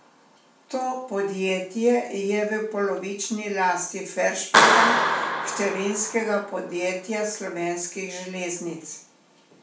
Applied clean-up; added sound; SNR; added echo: none; Clapping; 1 dB; reverberation time 0.4 s.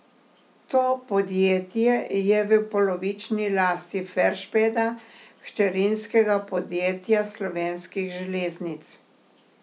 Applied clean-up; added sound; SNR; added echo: none; none; none; none.